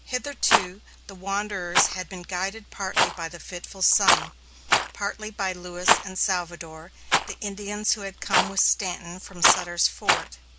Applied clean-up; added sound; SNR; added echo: none; Rattle; -1 dB; none.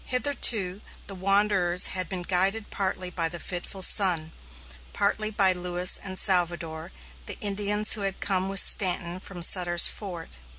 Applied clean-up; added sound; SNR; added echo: none; none; none; none.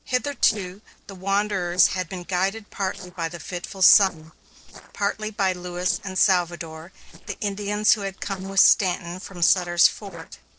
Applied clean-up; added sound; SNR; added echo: neural separator model SepFormer DNS4.